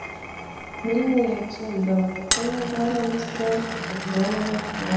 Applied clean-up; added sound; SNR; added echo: none; Glass; 6 dB; reverberation time 1.0 s.